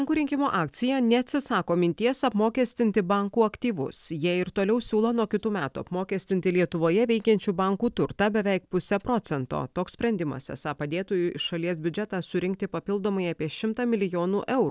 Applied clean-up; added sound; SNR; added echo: none; none; none; none.